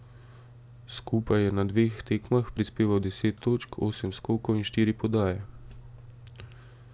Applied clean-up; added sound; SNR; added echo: none; none; none; none.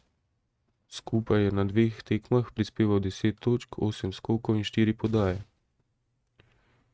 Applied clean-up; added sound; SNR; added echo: neural mask model RNNoise.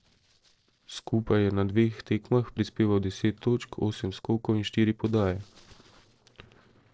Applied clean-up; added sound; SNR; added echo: neural separator model SepFormer DNS4.